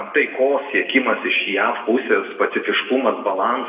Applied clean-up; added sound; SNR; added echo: none; none; none; reverberation time 0.9 s.